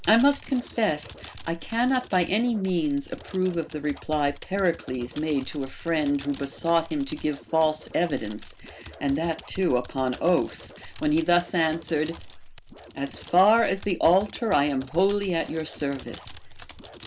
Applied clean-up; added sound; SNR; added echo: none; Scratching (performance technique) + Typing; 16 dB; none.